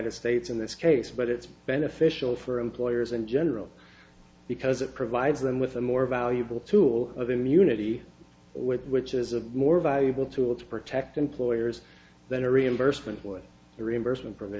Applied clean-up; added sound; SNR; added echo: none; none; none; none.